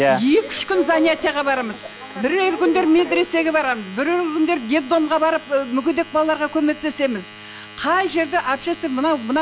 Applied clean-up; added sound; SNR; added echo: none; Domestic sounds, home sounds; 20 dB; none.